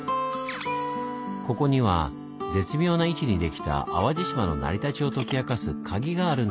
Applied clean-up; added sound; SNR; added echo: none; Telephone; 19 dB; none.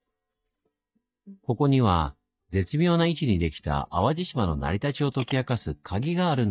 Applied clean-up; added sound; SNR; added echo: neural mask model DeepFilterNet 3.